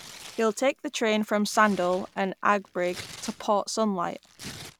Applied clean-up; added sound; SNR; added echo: none; Tearing; 19 dB; none.